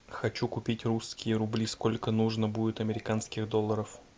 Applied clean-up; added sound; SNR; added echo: none; none; none; none.